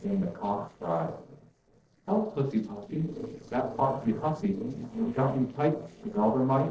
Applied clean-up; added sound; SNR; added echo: neural separator model SepFormer DNS4.